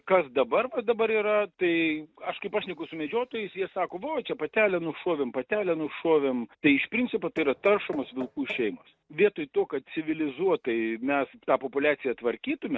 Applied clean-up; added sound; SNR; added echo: neural mask model RNNoise.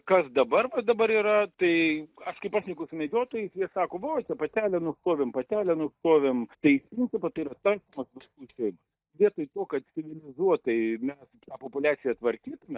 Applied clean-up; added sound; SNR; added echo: neural mask model DeepFilterNet 3.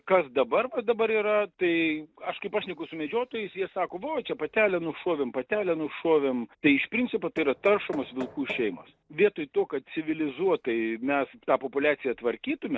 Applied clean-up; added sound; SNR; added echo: neural separator model SepFormer DNS4.